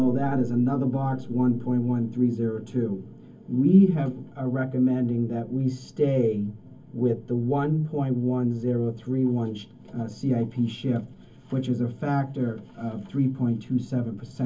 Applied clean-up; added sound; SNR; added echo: none; Piano; 18 dB; reverberation time 0.3 s.